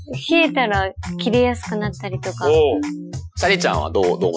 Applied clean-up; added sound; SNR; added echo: classical method Wiener filter.